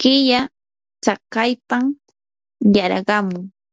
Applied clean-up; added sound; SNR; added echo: none; none; none; none.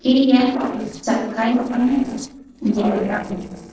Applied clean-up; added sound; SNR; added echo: neural separator model SepFormer DNS4.